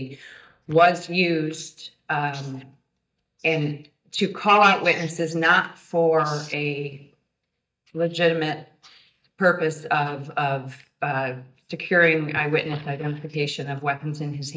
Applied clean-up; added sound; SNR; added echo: neural mask model DeepFilterNet 3.